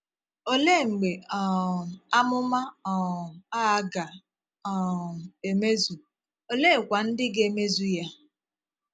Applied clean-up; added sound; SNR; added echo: none; none; none; none.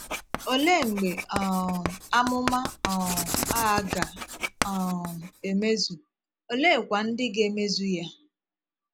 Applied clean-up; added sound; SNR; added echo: none; Writing; 7 dB; none.